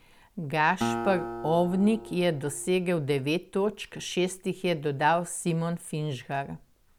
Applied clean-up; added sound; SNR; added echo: none; Acoustic guitar; 9 dB; none.